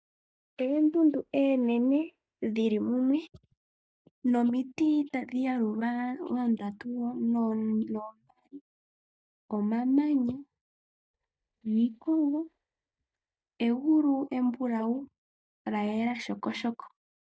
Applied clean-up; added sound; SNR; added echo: neural mask model DeepFilterNet 3.